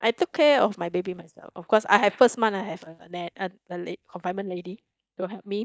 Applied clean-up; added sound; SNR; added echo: neural mask model DeepFilterNet 3.